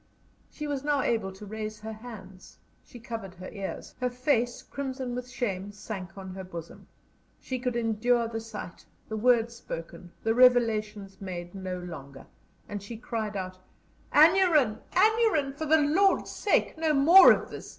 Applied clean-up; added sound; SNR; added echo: none; none; none; none.